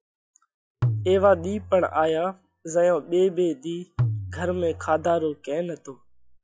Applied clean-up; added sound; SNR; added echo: classical method log-MMSE.